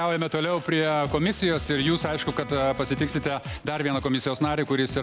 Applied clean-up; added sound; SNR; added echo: none; Sawing + Bowed string instrument; 19 dB; none.